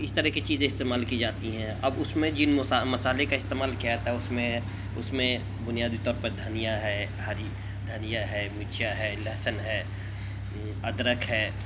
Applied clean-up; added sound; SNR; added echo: none; none; none; none.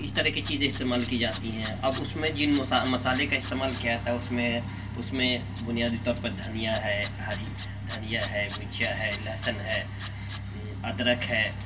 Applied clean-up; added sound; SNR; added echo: none; Tools; 18 dB; reverberation time 0.1 s.